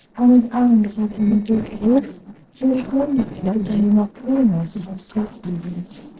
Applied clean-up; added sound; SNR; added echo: neural separator model SepFormer DNS4.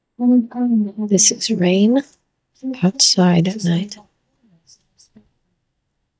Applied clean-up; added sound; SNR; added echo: neural mask model DeepFilterNet 3.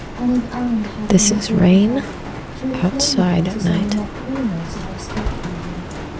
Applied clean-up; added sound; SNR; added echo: none; Rain; -4 dB; reverberation time 0.3 s.